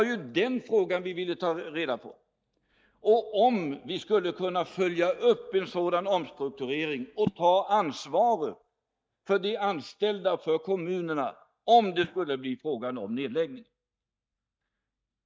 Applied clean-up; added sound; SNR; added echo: neural mask model DeepFilterNet 3.